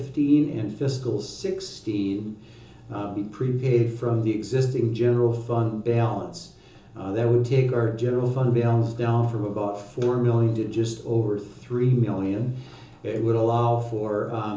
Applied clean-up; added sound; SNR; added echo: none; none; none; reverberation time 0.6 s.